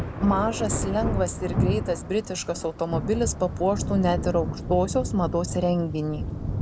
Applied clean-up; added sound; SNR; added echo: none; Thunder; 3 dB; none.